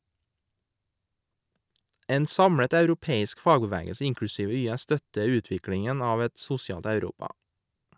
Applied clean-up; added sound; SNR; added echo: none; none; none; none.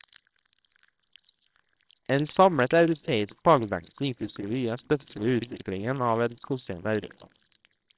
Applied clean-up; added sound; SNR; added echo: neural separator model SepFormer WHAMR!.